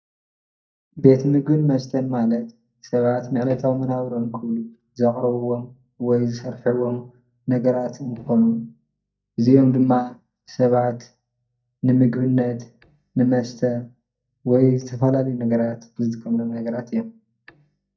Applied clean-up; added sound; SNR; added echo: neural mask model DeepFilterNet 3.